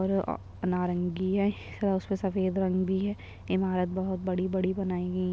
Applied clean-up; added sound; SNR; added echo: none; Bus; 17 dB; none.